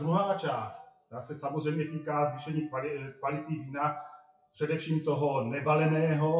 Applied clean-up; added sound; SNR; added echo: classical method WPE with log-MMSE.